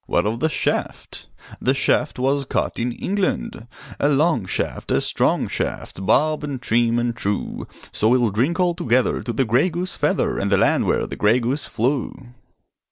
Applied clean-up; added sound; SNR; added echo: none; none; none; none.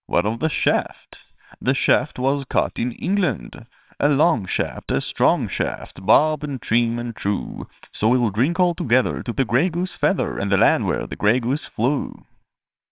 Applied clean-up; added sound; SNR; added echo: neural separator model SepFormer WHAMR!.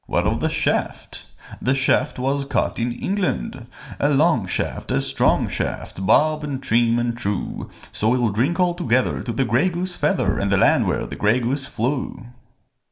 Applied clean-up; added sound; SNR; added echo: none; Knock; 14 dB; reverberation time 0.6 s.